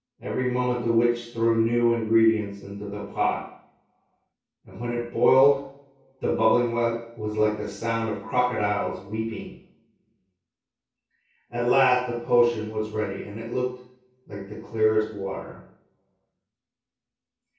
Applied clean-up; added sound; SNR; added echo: none; none; none; reverberation time 0.6 s.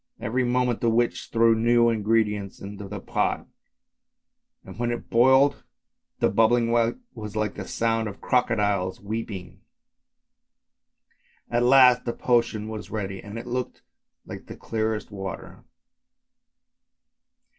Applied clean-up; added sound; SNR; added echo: none; none; none; none.